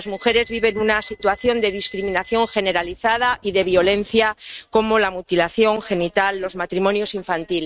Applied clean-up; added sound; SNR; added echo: neural mask model RNNoise.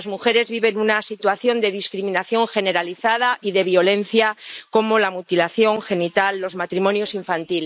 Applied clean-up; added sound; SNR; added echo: neural mask model Resemble Enhance denoiser.